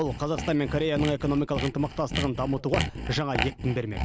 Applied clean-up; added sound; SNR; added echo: none; Sawing; 5 dB; none.